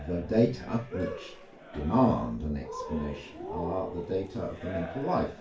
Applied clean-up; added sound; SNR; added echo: none; Cheering; 11 dB; reverberation time 0.2 s.